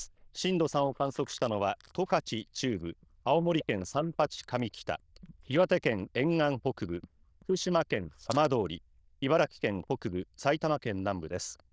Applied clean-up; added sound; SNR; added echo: neural diffusion model UNIVERSE++.